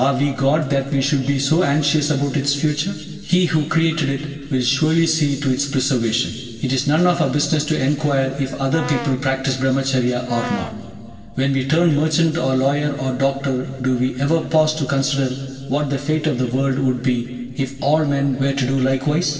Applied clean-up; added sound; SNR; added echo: none; Brass instrument; 13 dB; reverberation time 2.4 s.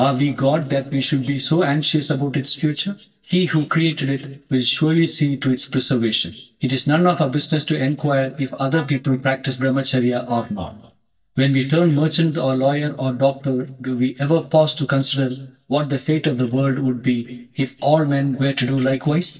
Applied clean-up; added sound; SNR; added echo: neural mask model DeepFilterNet 3.